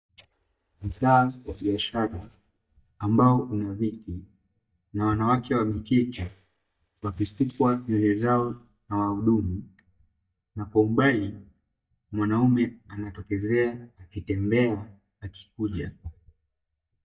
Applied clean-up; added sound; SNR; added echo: neural mask model DeepFilterNet 3.